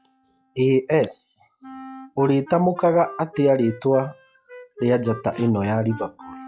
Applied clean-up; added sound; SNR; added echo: classical method log-MMSE.